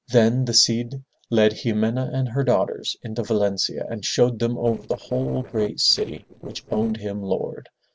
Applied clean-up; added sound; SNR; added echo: neural separator model SepFormer DNS4.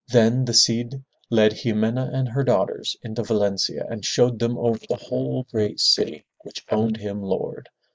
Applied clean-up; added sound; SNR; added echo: neural mask model Resemble Enhance denoiser.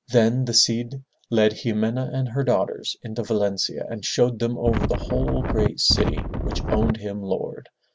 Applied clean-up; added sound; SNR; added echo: none; Wind; 0 dB; none.